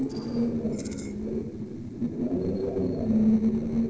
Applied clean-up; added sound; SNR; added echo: neural separator model SepFormer DNS4.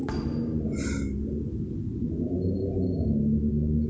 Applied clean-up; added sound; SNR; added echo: none; Thump, thud; 18 dB; none.